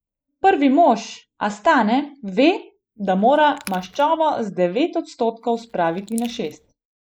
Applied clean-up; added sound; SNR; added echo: neural mask model Resemble Enhance denoiser.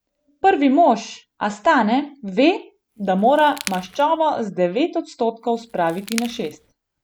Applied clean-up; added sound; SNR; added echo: none; Crackle; 17 dB; none.